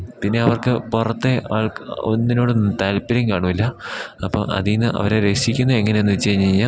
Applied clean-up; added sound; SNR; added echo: none; none; none; none.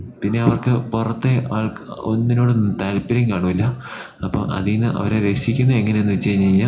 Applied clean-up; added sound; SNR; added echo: none; none; none; reverberation time 0.4 s.